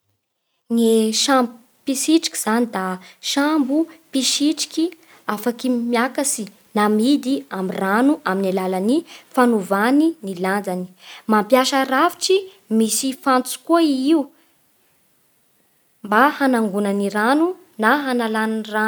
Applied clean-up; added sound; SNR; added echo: none; none; none; none.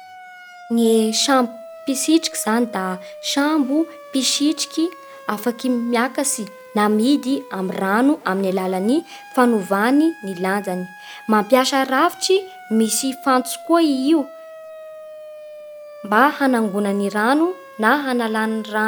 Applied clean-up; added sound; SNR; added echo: none; Siren; 19 dB; none.